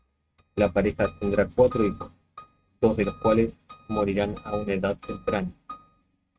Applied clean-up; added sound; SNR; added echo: neural mask model RNNoise.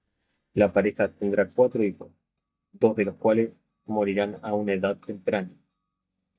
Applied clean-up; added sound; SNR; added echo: neural mask model DeepFilterNet 3.